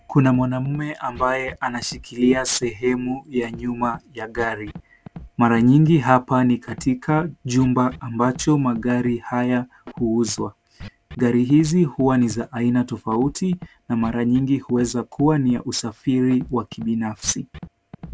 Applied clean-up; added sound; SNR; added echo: none; Scratching (performance technique); 20 dB; none.